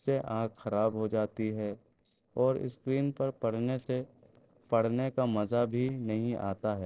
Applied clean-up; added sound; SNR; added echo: neural separator model SepFormer DNS4.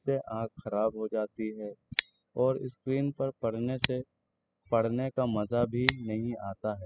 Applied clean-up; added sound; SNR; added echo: classical method spectral subtraction.